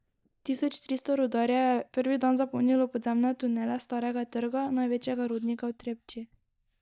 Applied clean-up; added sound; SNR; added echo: neural mask model DeepFilterNet 3.